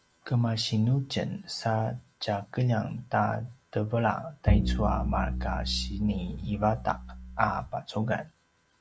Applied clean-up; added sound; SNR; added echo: none; Bowed string instrument; 1 dB; none.